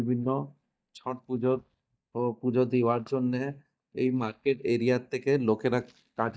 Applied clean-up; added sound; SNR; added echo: neural mask model DeepFilterNet 3.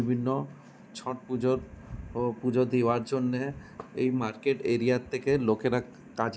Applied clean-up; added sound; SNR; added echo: none; none; none; none.